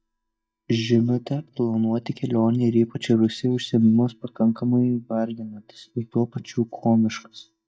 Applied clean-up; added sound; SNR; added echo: neural mask model DeepFilterNet 3.